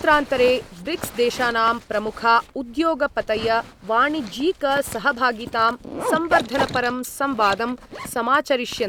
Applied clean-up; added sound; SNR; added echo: none; Zipper (clothing); 11 dB; none.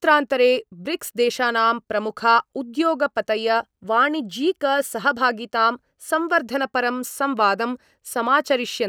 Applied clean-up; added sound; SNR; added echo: none; none; none; none.